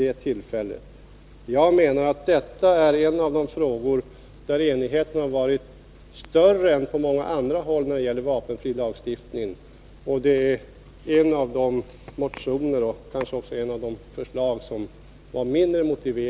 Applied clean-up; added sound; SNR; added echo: none; none; none; none.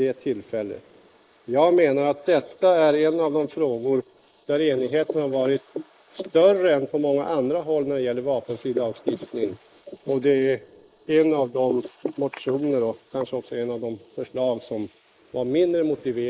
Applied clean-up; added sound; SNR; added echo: neural mask model Resemble Enhance denoiser.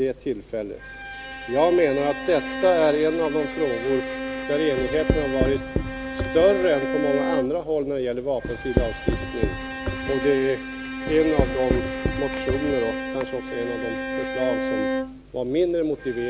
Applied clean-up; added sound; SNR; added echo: none; Bowed string instrument + Writing; 4 dB; none.